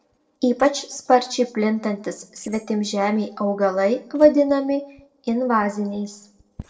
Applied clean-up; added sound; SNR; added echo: neural separator model SepFormer DNS4.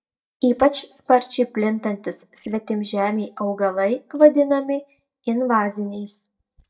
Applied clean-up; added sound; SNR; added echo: neural mask model DeepFilterNet 3.